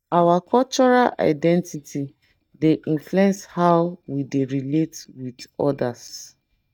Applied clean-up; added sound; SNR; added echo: neural mask model DeepFilterNet 3.